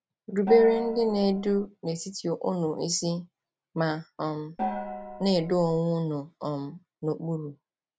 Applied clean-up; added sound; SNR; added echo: none; Gong; 7 dB; none.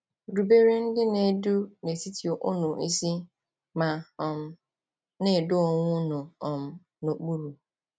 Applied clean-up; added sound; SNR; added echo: none; none; none; none.